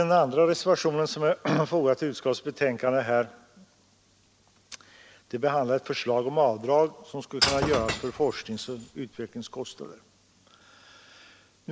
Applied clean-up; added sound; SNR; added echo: none; Shatter / Crushing; 5 dB; none.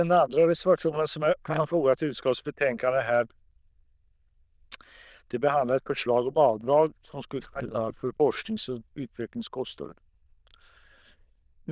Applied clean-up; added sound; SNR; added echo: neural diffusion model UNIVERSE++.